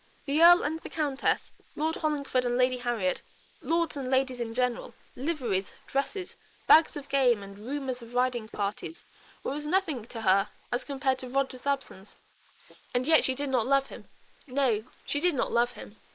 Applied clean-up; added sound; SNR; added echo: neural mask model Resemble Enhance denoiser.